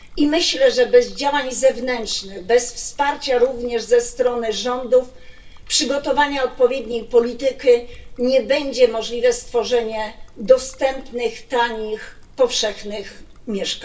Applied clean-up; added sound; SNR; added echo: none; Trickle, dribble; 17 dB; reverberation time 0.2 s.